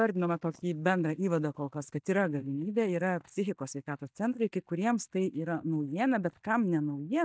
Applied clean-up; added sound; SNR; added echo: neural mask model DeepFilterNet 3.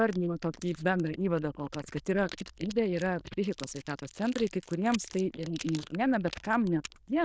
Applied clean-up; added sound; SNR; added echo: neural diffusion model UNIVERSE++.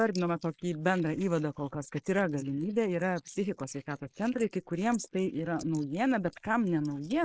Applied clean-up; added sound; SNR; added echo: neural mask model Resemble Enhance denoiser.